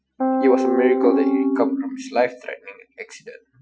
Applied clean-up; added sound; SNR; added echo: classical method Wiener filter.